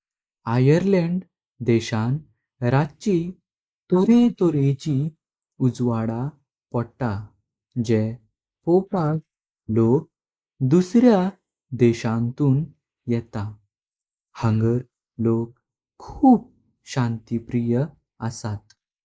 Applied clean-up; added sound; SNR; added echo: neural mask model Resemble Enhance denoiser.